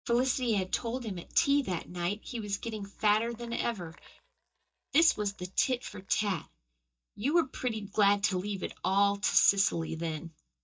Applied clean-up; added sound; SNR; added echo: neural mask model DeepFilterNet 3.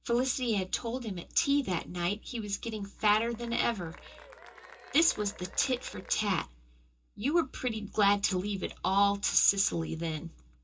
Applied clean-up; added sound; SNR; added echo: none; Applause / Cheering; 20 dB; reverberation time 0.2 s.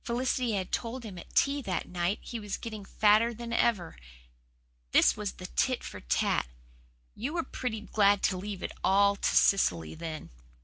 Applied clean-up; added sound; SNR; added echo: none; none; none; none.